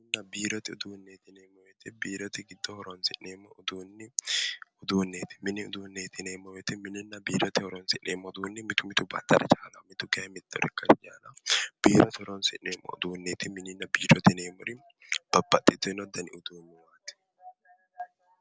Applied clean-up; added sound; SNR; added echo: none; none; none; none.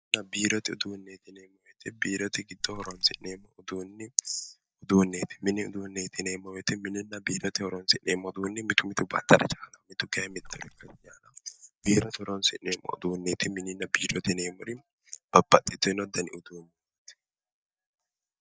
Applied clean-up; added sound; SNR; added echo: neural mask model DeepFilterNet 3.